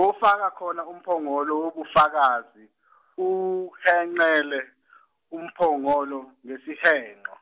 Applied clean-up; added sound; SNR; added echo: none; none; none; none.